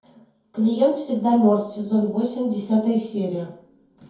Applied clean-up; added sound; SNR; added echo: none; none; none; reverberation time 0.6 s.